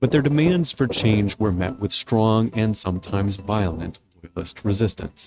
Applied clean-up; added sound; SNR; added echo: neural mask model RNNoise.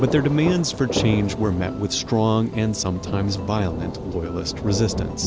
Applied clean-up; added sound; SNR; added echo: none; Thunder; 8 dB; none.